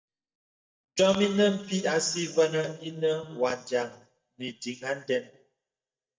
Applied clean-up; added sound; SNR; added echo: neural mask model DeepFilterNet 3.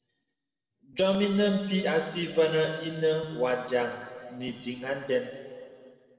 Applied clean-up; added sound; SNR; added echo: neural separator model SepFormer DNS4.